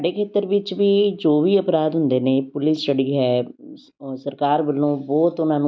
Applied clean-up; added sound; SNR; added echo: none; none; none; none.